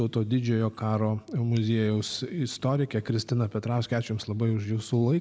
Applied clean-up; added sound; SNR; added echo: none; none; none; none.